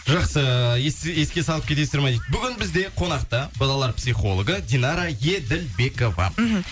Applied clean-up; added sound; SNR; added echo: none; none; none; none.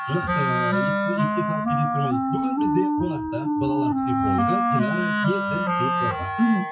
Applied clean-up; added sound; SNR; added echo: classical method WPE with log-MMSE.